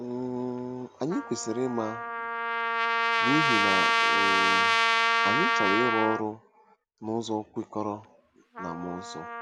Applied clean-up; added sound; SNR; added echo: none; Trumpet; -5 dB; none.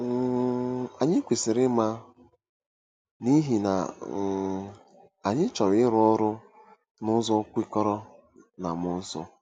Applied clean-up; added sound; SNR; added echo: none; none; none; none.